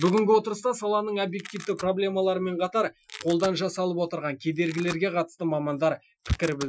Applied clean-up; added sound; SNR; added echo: classical method Wiener filter.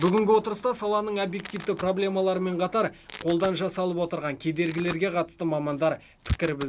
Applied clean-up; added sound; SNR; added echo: none; Domestic sounds, home sounds; 18 dB; none.